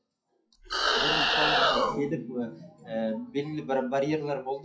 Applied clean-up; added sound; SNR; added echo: classical method WPE with log-MMSE.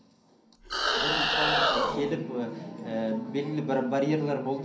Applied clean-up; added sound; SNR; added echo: none; Animal; -3 dB; reverberation time 0.6 s.